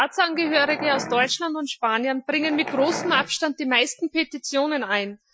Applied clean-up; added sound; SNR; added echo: classical method Wiener filter.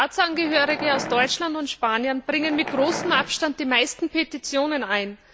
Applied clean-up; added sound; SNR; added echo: none; Wild animals; 10 dB; none.